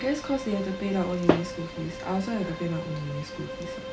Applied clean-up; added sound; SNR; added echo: none; Bowed string instrument; 10 dB; none.